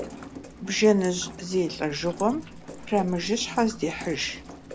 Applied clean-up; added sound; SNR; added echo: none; Rain; 14 dB; none.